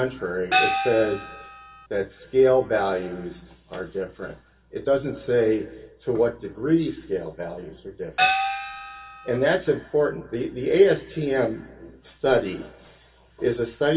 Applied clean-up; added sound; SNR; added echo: none; Gong; 1 dB; reverberation time 0.2 s.